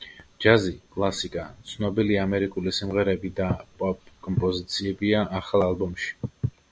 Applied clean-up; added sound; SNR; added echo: none; none; none; none.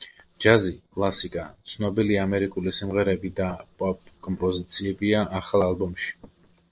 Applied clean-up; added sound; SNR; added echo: neural separator model SepFormer DNS4.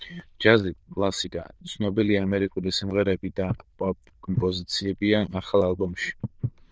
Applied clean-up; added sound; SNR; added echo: neural diffusion model UNIVERSE++.